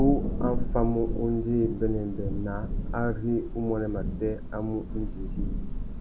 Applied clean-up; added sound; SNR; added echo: none; Thunder / Rain; 1 dB; none.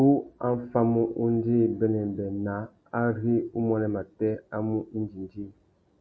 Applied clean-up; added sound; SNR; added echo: none; none; none; none.